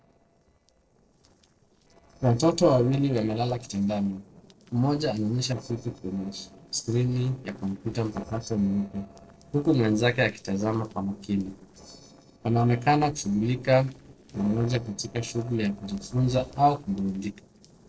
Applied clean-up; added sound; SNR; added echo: neural separator model SepFormer DNS4.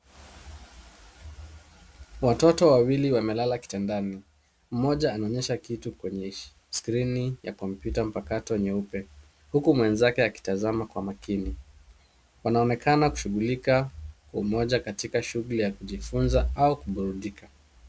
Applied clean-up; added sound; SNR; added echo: none; none; none; none.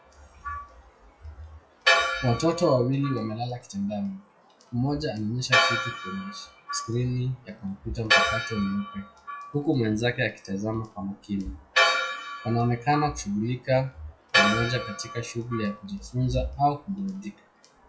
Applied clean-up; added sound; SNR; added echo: classical method WPE with log-MMSE.